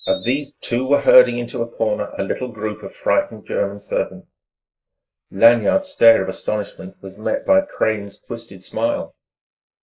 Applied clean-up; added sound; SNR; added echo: neural mask model Resemble Enhance denoiser.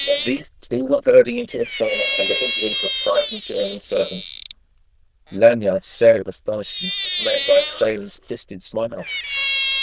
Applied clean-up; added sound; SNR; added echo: neural diffusion model UNIVERSE++.